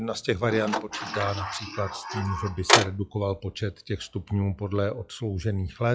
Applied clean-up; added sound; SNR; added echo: classical method log-MMSE.